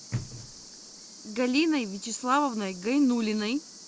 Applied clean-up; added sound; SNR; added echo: none; Cricket; 18 dB; none.